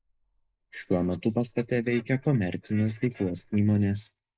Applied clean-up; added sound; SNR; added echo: neural mask model Resemble Enhance denoiser.